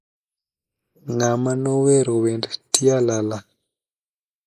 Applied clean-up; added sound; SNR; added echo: neural mask model Resemble Enhance denoiser.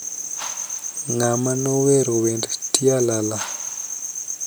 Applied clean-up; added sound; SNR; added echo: none; Whoosh, swoosh, swish; 19 dB; none.